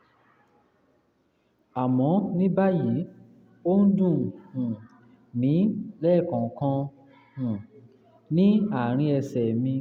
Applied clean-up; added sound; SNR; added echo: none; none; none; none.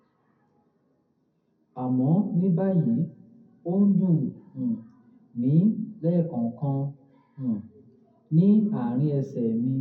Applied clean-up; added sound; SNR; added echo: none; none; none; reverberation time 0.3 s.